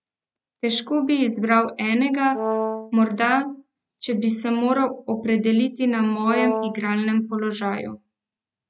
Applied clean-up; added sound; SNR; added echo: neural mask model RNNoise.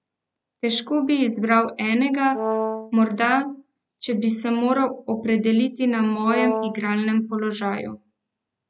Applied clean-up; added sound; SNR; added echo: none; Brass instrument; 4 dB; none.